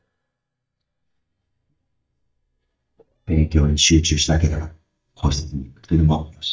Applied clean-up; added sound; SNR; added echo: neural mask model DeepFilterNet 3.